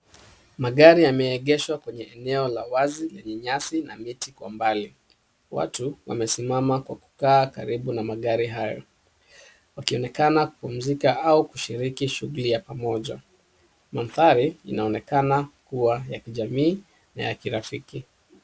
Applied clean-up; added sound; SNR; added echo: none; none; none; none.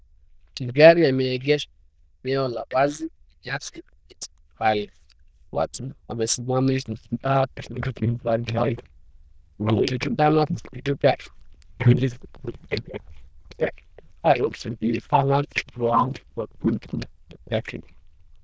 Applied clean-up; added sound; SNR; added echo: neural diffusion model UNIVERSE++.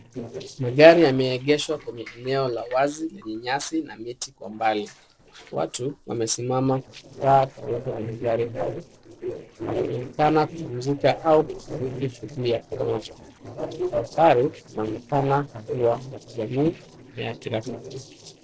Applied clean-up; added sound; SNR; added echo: neural separator model SepFormer DNS4.